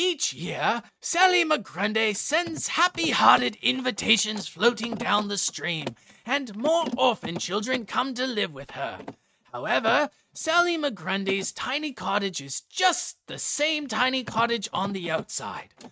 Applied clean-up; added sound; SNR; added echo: neural mask model RNNoise.